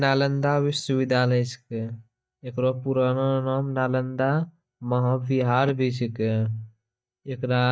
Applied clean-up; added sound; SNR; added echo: neural mask model DeepFilterNet 3.